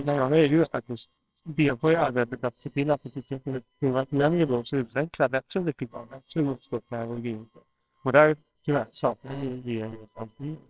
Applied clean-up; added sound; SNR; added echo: neural separator model SepFormer WHAMR!.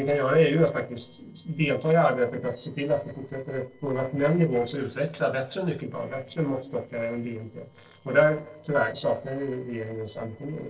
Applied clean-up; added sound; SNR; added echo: neural separator model SepFormer DNS4.